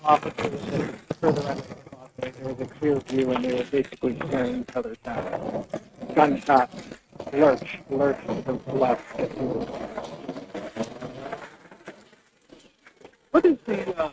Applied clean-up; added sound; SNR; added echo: neural mask model RNNoise.